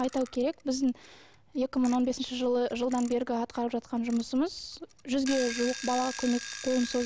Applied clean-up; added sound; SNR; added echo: none; Alarm / Clock; 14 dB; none.